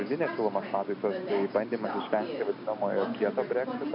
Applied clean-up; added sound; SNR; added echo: none; Subway, metro, underground; 6 dB; none.